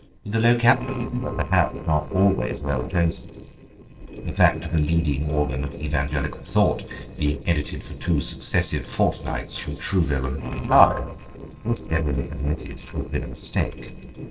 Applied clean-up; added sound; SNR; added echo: neural separator model SepFormer DNS4.